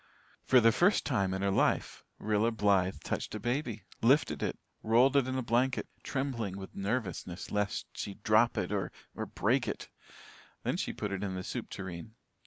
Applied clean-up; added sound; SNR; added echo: none; none; none; none.